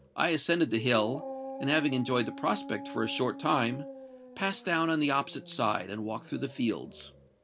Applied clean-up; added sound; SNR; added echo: none; Dog; 14 dB; none.